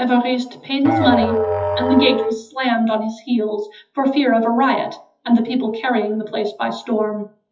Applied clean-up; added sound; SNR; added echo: classical method WPE with log-MMSE.